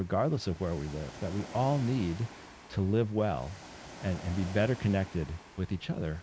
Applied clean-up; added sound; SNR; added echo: none; Ocean; 16 dB; none.